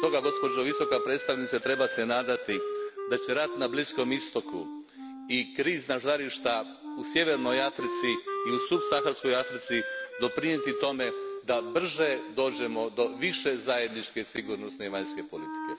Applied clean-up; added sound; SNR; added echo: none; Wind instrument, woodwind instrument; 6 dB; none.